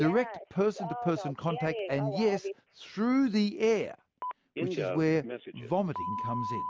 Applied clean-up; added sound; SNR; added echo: none; Telephone; 7 dB; none.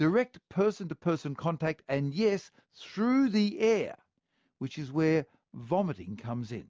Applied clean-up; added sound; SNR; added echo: none; none; none; none.